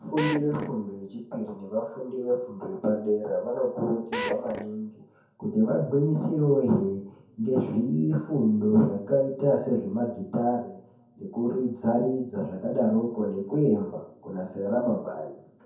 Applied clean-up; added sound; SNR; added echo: none; Drill; 7 dB; reverberation time 0.6 s.